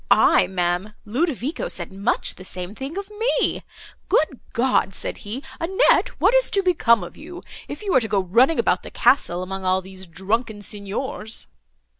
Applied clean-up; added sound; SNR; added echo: none; none; none; none.